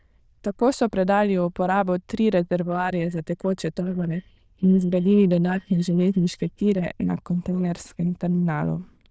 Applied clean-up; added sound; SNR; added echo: neural diffusion model UNIVERSE++.